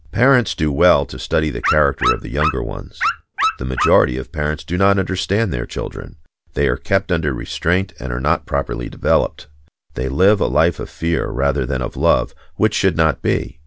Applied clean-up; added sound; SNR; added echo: none; Dog; 4 dB; none.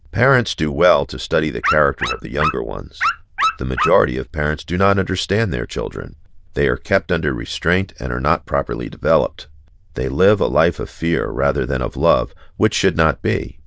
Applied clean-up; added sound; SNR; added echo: neural diffusion model UNIVERSE++.